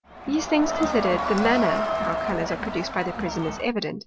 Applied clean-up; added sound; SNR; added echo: none; Crowd; 2 dB; none.